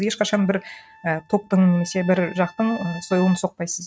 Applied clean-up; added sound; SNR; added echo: neural mask model RNNoise.